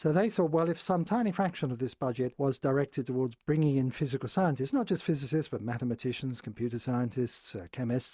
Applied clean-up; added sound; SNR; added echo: none; none; none; none.